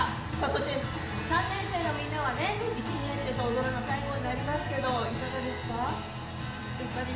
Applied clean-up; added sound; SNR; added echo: none; none; none; reverberation time 0.8 s.